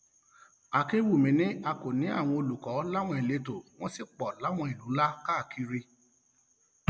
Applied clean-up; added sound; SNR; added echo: none; none; none; none.